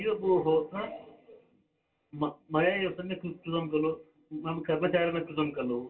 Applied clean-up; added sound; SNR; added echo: none; none; none; reverberation time 0.2 s.